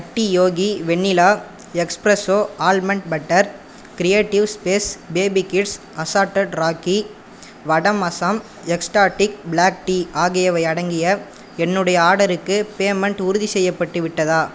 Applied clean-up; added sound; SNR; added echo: none; none; none; none.